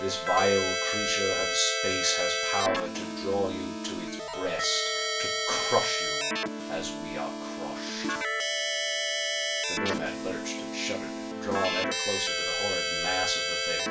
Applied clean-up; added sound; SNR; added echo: none; Keyboard (musical); -2 dB; reverberation time 0.3 s.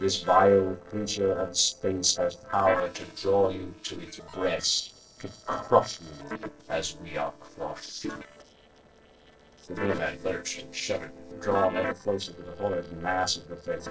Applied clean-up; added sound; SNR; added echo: neural separator model SepFormer DNS4.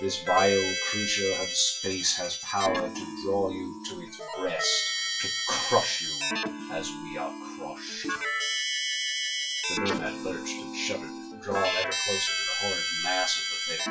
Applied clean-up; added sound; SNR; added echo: classical method WPE with log-MMSE.